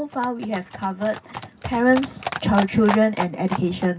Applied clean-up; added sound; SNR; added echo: none; Livestock, farm animals, working animals; 10 dB; reverberation time 0.4 s.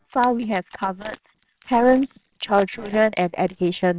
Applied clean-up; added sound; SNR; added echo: neural separator model SepFormer WHAMR!.